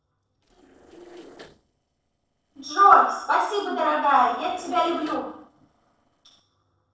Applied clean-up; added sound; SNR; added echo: neural separator model SepFormer DNS4.